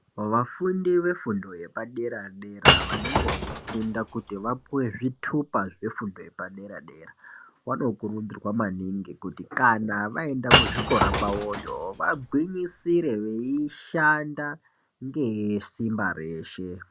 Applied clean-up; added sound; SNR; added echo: none; Shatter / Crushing; -2 dB; none.